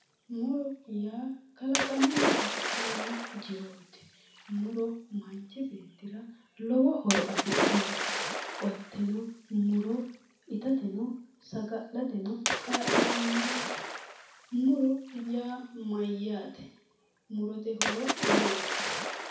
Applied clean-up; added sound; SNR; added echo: none; Splash, splatter; 2 dB; reverberation time 0.6 s.